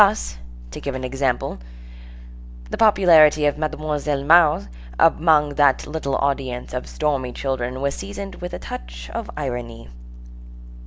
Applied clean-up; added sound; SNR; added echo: none; none; none; none.